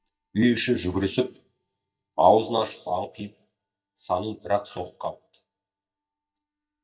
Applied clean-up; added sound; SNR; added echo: neural mask model DeepFilterNet 3.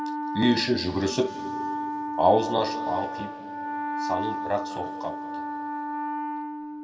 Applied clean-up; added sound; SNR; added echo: none; Wind instrument, woodwind instrument; 3 dB; reverberation time 2.5 s.